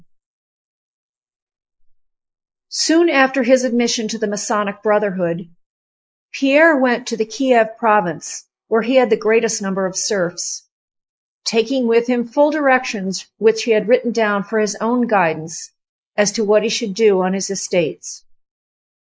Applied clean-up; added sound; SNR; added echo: neural mask model Resemble Enhance denoiser.